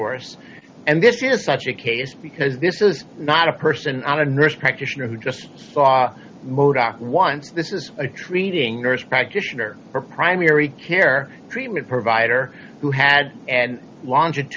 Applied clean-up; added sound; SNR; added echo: none; none; none; none.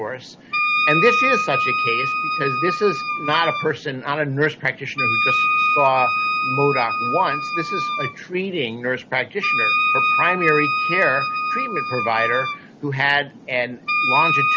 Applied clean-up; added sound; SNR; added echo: none; Wind instrument, woodwind instrument; -1 dB; none.